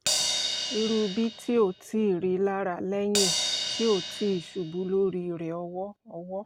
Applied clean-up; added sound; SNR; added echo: none; Crash cymbal; 4 dB; none.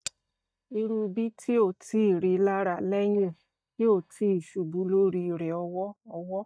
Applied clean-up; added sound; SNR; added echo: neural mask model DeepFilterNet 3.